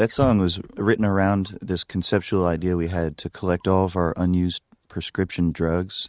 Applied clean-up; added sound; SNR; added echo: neural mask model RNNoise.